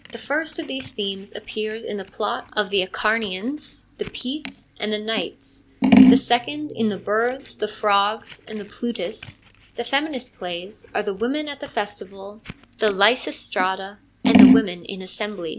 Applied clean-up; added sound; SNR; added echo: none; Scissors; -1 dB; none.